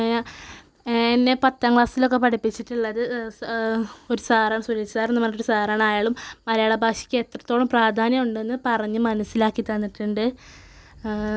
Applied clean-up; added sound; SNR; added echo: none; none; none; none.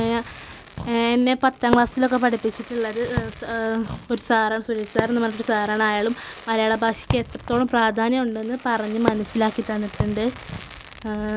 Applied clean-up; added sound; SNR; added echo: none; Fireworks; 10 dB; none.